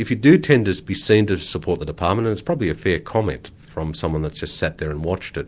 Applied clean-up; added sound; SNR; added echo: none; none; none; none.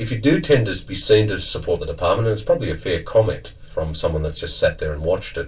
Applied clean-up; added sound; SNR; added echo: none; none; none; reverberation time 0.2 s.